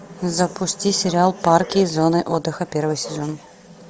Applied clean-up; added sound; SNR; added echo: none; none; none; none.